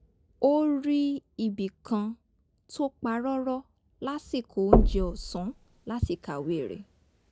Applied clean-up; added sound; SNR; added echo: none; Knock; -2 dB; none.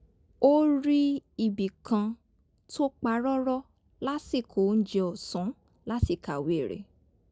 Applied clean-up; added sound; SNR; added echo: none; none; none; none.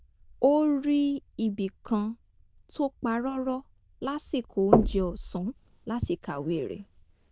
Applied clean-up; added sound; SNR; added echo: neural diffusion model UNIVERSE++.